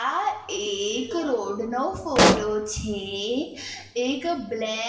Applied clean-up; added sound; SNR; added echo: none; Explosion; -4 dB; reverberation time 0.9 s.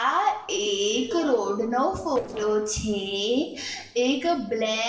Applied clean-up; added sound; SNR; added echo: neural separator model SepFormer DNS4.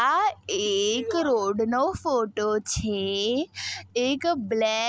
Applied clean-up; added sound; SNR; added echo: none; none; none; none.